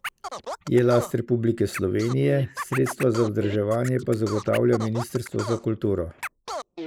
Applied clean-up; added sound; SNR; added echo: neural mask model Resemble Enhance denoiser.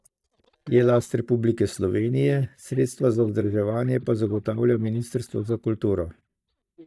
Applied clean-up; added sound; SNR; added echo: neural mask model DeepFilterNet 3.